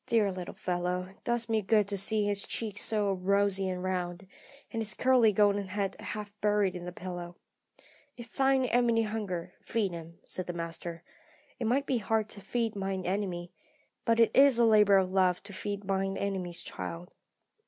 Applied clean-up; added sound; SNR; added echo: none; none; none; none.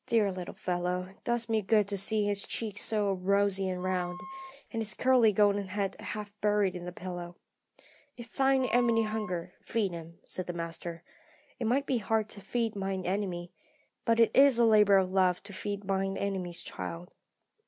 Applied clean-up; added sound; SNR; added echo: none; Wind instrument, woodwind instrument; 14 dB; none.